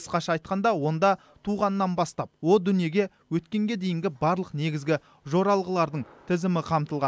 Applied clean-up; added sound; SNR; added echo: none; none; none; none.